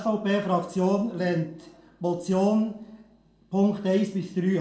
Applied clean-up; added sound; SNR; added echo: none; none; none; reverberation time 0.4 s.